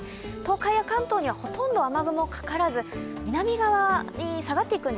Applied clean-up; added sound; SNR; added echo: none; none; none; none.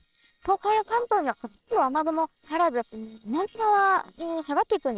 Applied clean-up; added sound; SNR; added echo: neural separator model SepFormer WHAM!.